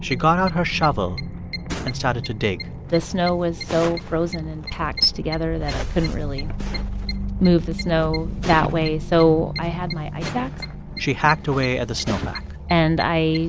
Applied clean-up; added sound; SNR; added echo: none; none; none; none.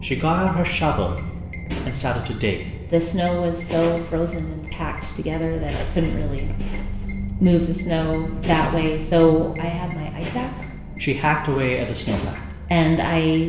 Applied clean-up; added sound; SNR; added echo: none; none; none; reverberation time 1.2 s.